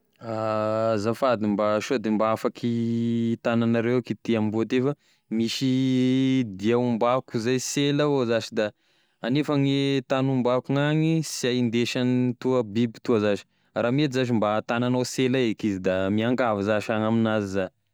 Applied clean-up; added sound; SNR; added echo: none; none; none; none.